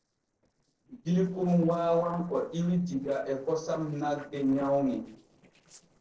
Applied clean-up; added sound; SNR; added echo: neural separator model SepFormer DNS4.